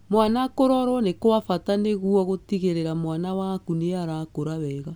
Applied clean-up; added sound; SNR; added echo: none; none; none; none.